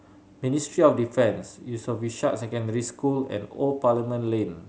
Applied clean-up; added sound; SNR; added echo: none; none; none; none.